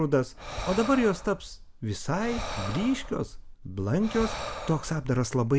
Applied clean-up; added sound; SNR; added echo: none; Breathing; 11 dB; none.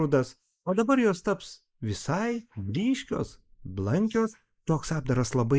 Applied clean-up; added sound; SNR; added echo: neural mask model Resemble Enhance denoiser.